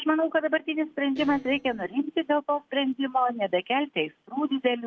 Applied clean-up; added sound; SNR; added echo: neural separator model SepFormer DNS4.